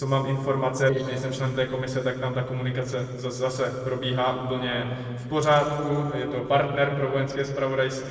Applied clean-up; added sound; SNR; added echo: neural separator model SepFormer DNS4.